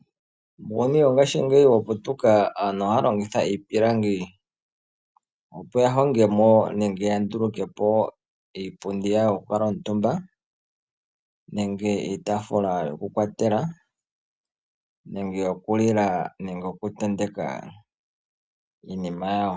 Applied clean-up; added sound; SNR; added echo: none; none; none; none.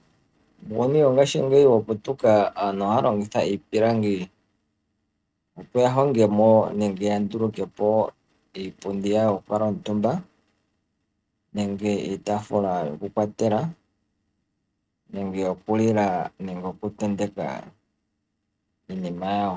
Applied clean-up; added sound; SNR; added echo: neural mask model RNNoise.